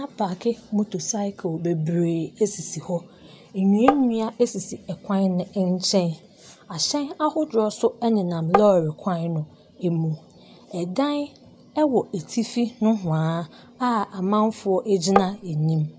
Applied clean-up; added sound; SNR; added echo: none; Tap; 0 dB; none.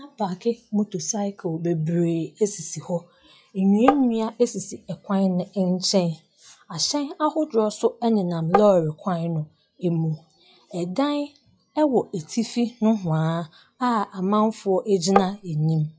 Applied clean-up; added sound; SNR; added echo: classical method log-MMSE.